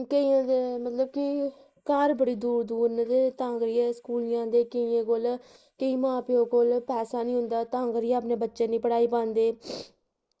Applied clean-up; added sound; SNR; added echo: neural mask model Resemble Enhance denoiser.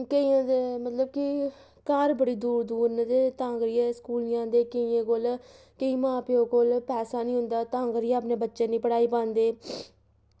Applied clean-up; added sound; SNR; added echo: none; none; none; none.